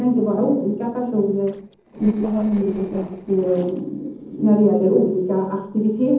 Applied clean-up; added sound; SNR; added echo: neural separator model SepFormer DNS4.